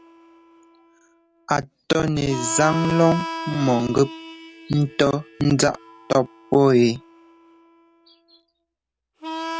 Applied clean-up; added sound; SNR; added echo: none; Harmonica; 13 dB; none.